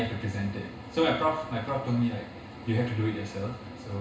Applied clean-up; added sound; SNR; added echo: none; none; none; reverberation time 0.2 s.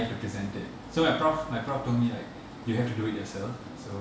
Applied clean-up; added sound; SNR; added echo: none; none; none; none.